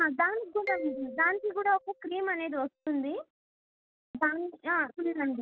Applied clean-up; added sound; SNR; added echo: none; Marimba, xylophone; 12 dB; none.